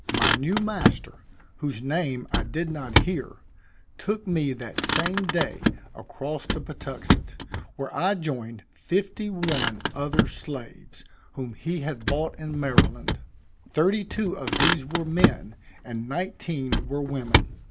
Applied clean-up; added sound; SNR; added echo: none; Motor vehicle (road); -2 dB; none.